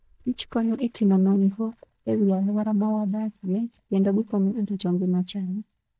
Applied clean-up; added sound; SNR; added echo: neural mask model DeepFilterNet 3.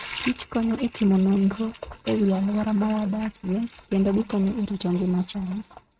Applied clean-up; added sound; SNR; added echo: neural mask model RNNoise.